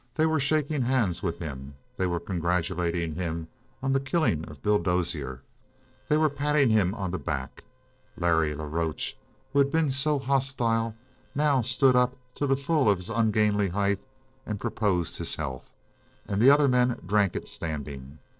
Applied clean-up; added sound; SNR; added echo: neural separator model SepFormer DNS4.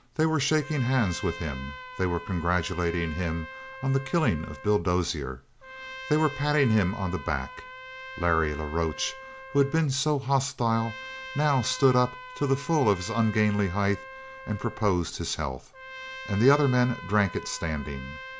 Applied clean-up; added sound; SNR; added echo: none; Trumpet; 15 dB; none.